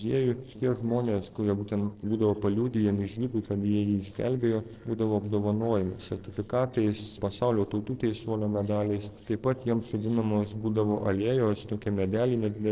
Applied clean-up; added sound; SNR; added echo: neural separator model SepFormer DNS4.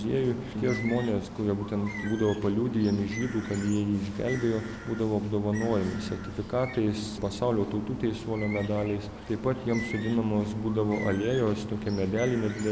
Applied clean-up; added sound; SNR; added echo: none; Bird; 14 dB; none.